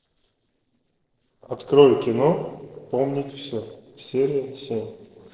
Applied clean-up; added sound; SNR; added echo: neural separator model SepFormer DNS4.